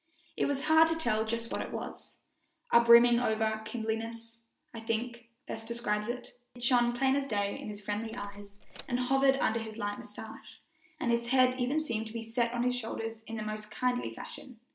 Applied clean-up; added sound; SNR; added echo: none; Door; 13 dB; none.